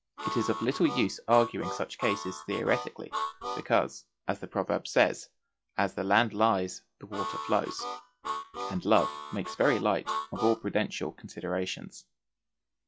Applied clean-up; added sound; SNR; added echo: classical method log-MMSE.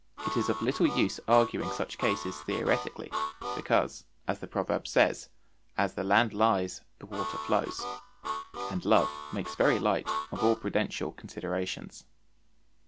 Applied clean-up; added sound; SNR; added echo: none; Harmonica; 6 dB; none.